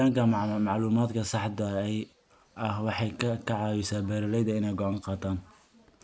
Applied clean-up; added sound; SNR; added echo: none; none; none; none.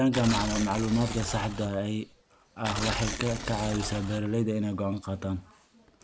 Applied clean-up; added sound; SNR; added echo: none; Tearing; 7 dB; none.